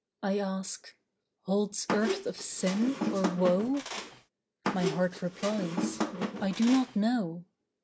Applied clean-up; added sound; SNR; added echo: none; Squeak; 4 dB; none.